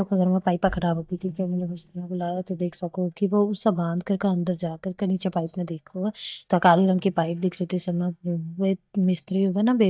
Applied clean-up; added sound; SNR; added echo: neural mask model DeepFilterNet 3.